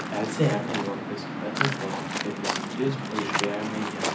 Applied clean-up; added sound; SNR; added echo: none; Waves, surf; 0 dB; reverberation time 0.4 s.